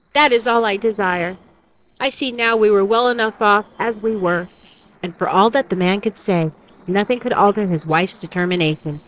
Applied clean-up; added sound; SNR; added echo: neural separator model SepFormer DNS4.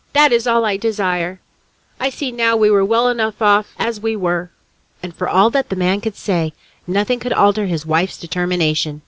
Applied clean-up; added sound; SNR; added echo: none; none; none; none.